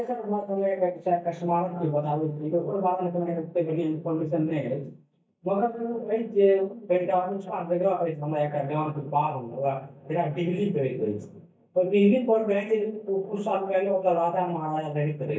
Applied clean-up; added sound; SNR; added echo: neural mask model DeepFilterNet 3.